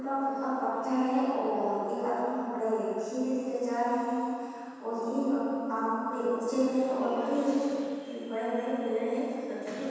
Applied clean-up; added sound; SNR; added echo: none; none; none; reverberation time 2.1 s.